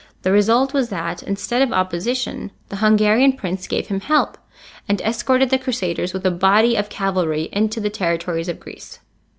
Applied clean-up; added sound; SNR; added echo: none; none; none; none.